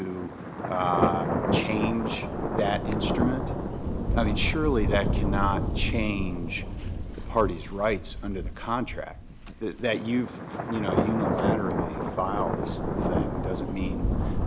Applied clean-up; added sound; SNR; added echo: none; Thunder; -2 dB; none.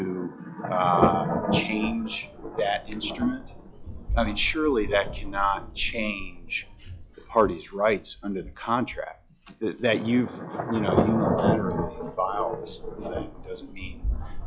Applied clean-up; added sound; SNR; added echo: classical method log-MMSE.